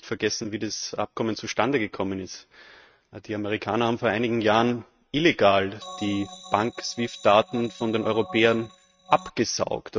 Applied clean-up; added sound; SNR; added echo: neural mask model RNNoise.